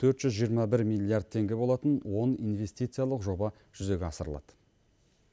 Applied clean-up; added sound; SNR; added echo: none; none; none; none.